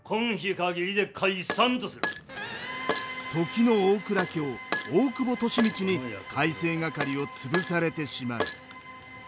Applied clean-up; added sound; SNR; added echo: none; Glass; 9 dB; none.